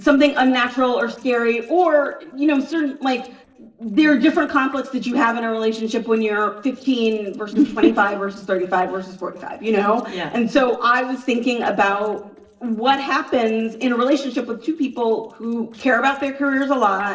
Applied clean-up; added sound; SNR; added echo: neural separator model SepFormer DNS4.